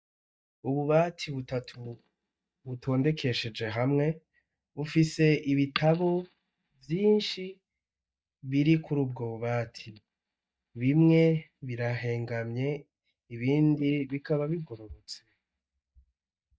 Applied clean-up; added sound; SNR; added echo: neural mask model DeepFilterNet 3.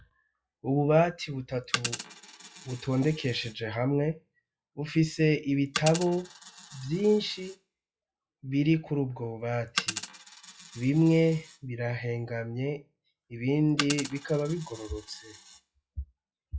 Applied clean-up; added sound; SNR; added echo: classical method log-MMSE.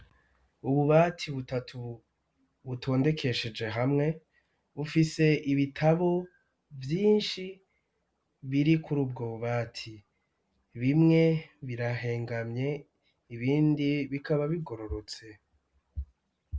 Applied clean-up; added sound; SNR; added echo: none; none; none; none.